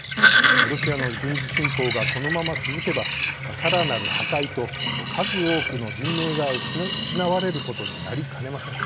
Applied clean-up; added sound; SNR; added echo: none; Sink (filling or washing); -5 dB; none.